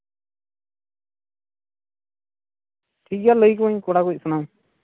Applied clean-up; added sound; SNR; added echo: none; none; none; none.